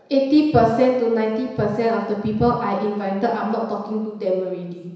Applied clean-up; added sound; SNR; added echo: none; none; none; reverberation time 1.0 s.